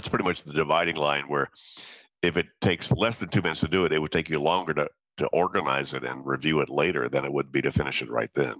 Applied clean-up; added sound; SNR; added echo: none; none; none; none.